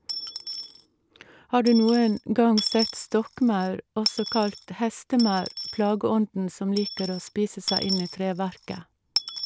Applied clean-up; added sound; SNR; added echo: none; Coin (dropping) / Dishes, pots, and pans; 9 dB; none.